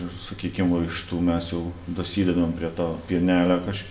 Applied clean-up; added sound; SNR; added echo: none; none; none; reverberation time 0.6 s.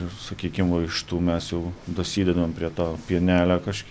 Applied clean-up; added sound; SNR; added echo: none; none; none; none.